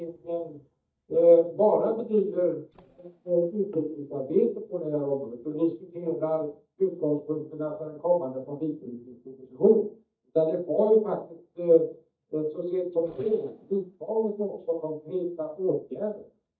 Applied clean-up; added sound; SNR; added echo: neural mask model DeepFilterNet 3.